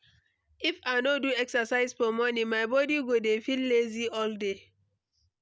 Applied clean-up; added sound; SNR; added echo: none; none; none; none.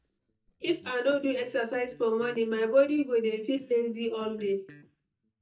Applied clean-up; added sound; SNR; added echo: neural mask model DeepFilterNet 3.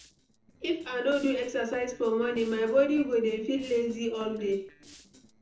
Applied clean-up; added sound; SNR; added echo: neural separator model SepFormer DNS4.